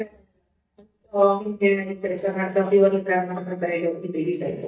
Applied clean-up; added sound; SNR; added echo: neural mask model DeepFilterNet 3.